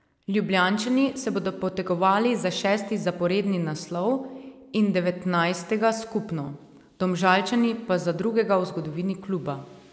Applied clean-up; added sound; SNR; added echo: none; none; none; none.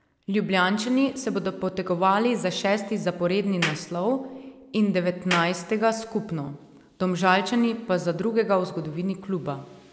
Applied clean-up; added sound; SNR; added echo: none; Clapping; 9 dB; none.